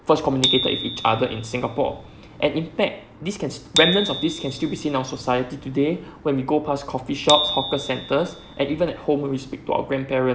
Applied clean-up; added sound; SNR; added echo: none; Bicycle bell; 7 dB; none.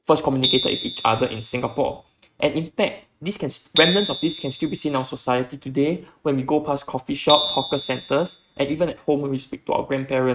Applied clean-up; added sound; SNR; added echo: neural mask model RNNoise.